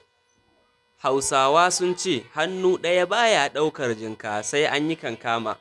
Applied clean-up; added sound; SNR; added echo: none; none; none; none.